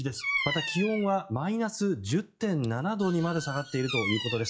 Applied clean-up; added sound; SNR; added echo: classical method log-MMSE.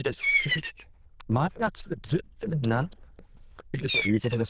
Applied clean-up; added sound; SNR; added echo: neural diffusion model UNIVERSE++.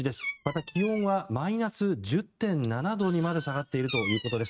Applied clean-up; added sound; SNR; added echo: neural mask model RNNoise.